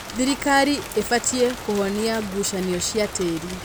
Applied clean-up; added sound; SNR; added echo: none; Rain; 12 dB; none.